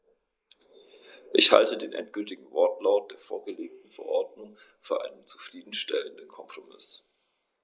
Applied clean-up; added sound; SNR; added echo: neural mask model Resemble Enhance denoiser.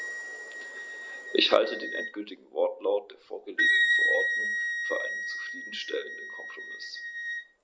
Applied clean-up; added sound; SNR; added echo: none; Wind instrument, woodwind instrument; -1 dB; none.